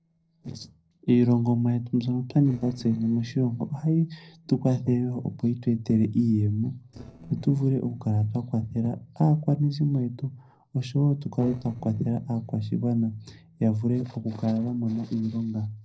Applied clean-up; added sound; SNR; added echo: neural separator model SepFormer DNS4.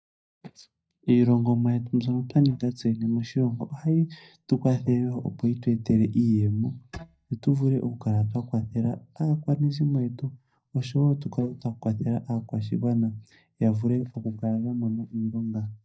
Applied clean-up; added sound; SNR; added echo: neural mask model DeepFilterNet 3.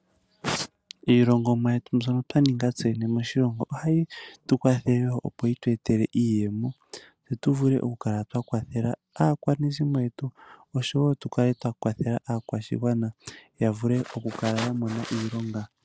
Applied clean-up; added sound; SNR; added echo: none; none; none; none.